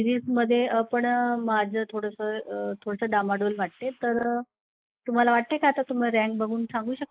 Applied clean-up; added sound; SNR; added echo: neural mask model Resemble Enhance denoiser.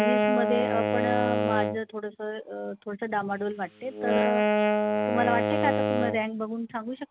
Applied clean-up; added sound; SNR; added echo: none; Wind instrument, woodwind instrument; -3 dB; none.